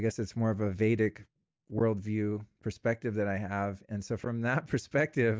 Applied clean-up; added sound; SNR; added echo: none; none; none; none.